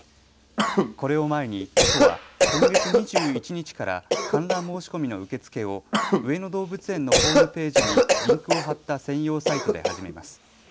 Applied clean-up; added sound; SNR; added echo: none; Cough; -5 dB; none.